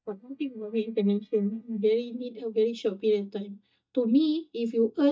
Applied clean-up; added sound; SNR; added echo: neural mask model DeepFilterNet 3.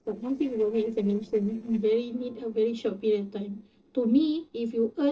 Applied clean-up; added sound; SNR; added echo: neural separator model SepFormer DNS4.